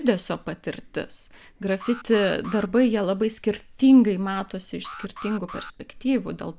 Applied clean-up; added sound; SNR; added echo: none; Alarm; 18 dB; none.